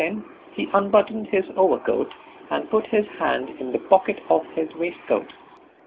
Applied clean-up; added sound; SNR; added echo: none; none; none; none.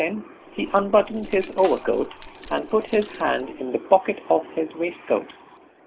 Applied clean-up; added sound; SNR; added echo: none; Keys jangling + Snare drum; 13 dB; none.